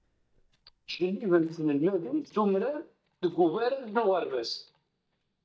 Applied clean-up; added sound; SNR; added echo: neural mask model DeepFilterNet 3.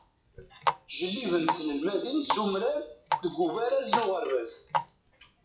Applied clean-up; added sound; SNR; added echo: classical method WPE with log-MMSE.